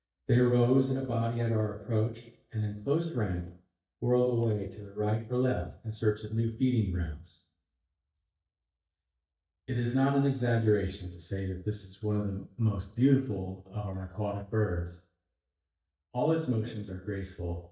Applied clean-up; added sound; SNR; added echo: neural mask model DeepFilterNet 3.